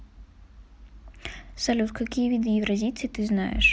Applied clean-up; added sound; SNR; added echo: none; none; none; none.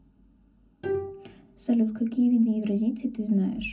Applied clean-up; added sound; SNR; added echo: none; Bowed string instrument; 11 dB; reverberation time 0.4 s.